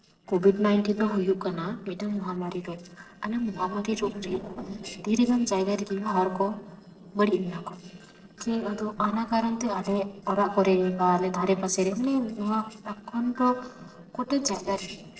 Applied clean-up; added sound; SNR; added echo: neural separator model SepFormer DNS4.